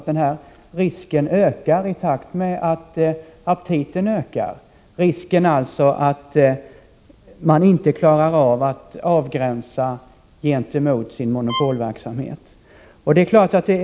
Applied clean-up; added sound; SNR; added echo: none; Bowed string instrument; 13 dB; none.